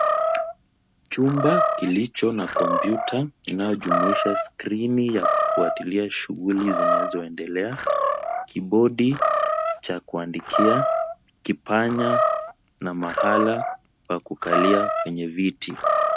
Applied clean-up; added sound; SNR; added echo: none; Animal; 0 dB; none.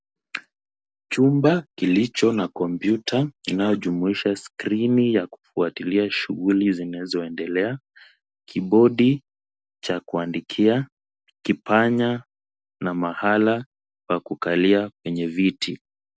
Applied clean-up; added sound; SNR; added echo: none; none; none; none.